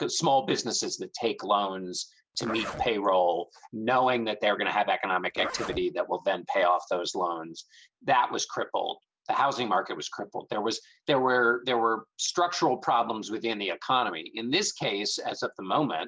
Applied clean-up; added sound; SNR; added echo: none; Zipper (clothing); 12 dB; none.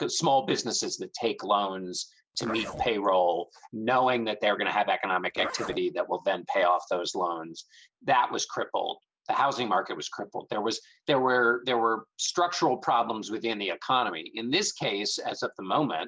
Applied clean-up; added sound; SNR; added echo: neural mask model Resemble Enhance denoiser.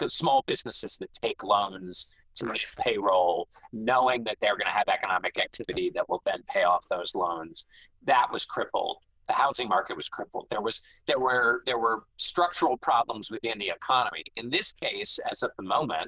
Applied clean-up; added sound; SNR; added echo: neural diffusion model UNIVERSE++.